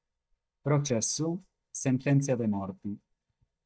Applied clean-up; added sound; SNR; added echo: neural mask model DeepFilterNet 3.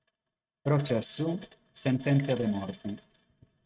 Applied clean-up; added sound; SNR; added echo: neural mask model RNNoise.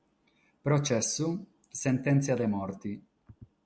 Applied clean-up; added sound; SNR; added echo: none; none; none; none.